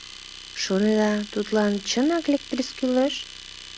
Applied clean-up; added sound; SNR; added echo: none; Domestic sounds, home sounds; 16 dB; none.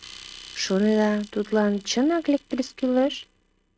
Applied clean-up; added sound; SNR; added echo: neural mask model RNNoise.